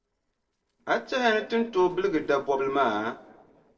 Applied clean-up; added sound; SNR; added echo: neural separator model SepFormer DNS4.